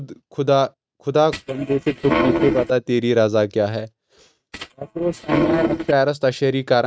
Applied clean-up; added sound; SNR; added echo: neural mask model RNNoise.